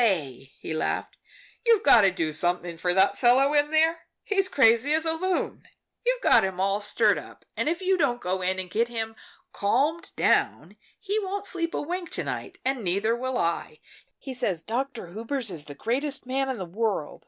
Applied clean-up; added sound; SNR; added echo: none; none; none; none.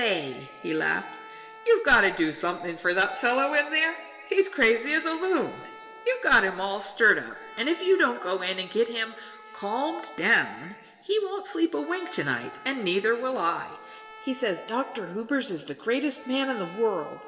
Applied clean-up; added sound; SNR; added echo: none; Trumpet; 20 dB; reverberation time 1.6 s.